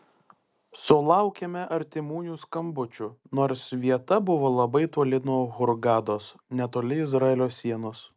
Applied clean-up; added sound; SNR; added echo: none; none; none; none.